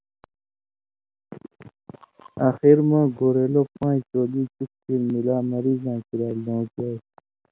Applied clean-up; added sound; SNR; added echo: none; none; none; none.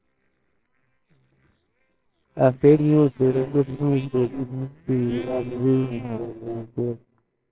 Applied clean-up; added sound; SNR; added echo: neural separator model SepFormer WHAMR!.